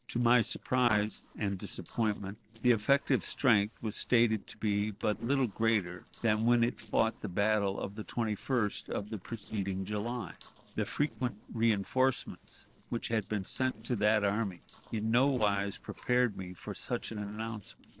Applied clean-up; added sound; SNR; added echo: neural separator model SepFormer DNS4.